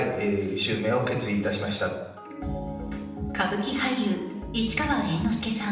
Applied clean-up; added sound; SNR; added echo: none; none; none; reverberation time 0.8 s.